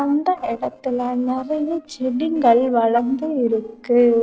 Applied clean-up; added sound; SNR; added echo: neural separator model SepFormer DNS4.